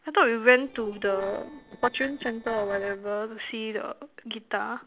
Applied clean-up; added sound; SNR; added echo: neural separator model SepFormer DNS4.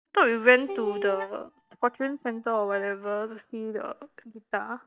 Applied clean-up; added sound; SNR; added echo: neural mask model DeepFilterNet 3.